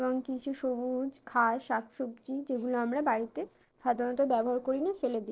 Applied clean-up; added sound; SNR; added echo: neural separator model SepFormer DNS4.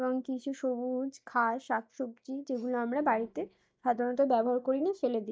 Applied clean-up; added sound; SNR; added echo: neural mask model DeepFilterNet 3.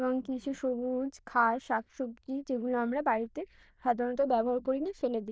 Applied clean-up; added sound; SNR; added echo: neural diffusion model UNIVERSE++.